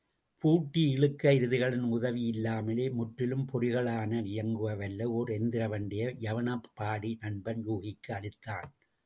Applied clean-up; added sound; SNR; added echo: none; none; none; none.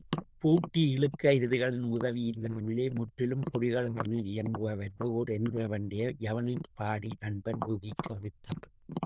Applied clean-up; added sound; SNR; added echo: neural diffusion model UNIVERSE++.